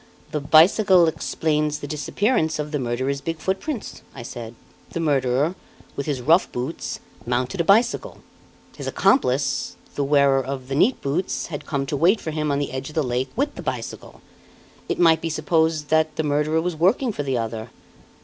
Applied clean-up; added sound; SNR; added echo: none; none; none; none.